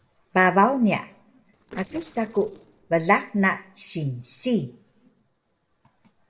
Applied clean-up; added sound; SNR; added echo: neural separator model SepFormer DNS4.